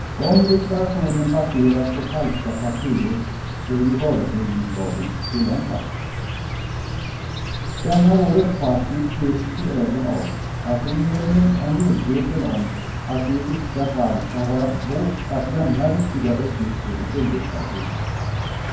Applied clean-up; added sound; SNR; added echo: none; Insect; 5 dB; reverberation time 0.9 s.